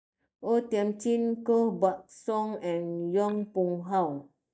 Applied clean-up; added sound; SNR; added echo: neural mask model DeepFilterNet 3.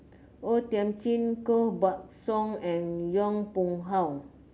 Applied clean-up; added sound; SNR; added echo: none; none; none; none.